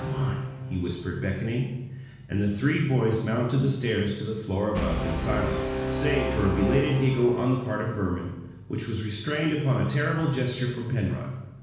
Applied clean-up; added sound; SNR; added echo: none; Brass instrument; 9 dB; reverberation time 1.1 s.